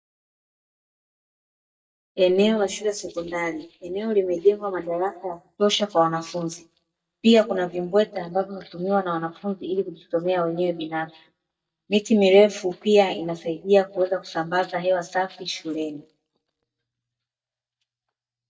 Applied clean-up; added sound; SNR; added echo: neural mask model DeepFilterNet 3.